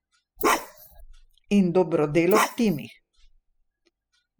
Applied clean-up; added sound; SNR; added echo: classical method spectral subtraction.